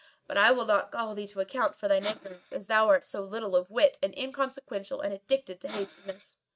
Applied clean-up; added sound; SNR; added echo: neural mask model RNNoise.